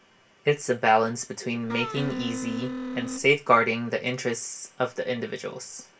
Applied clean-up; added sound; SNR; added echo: none; Wind instrument, woodwind instrument; 6 dB; reverberation time 0.2 s.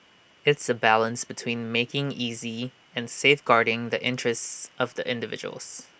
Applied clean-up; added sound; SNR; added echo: none; none; none; none.